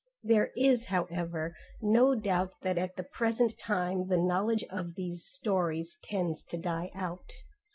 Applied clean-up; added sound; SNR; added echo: none; none; none; none.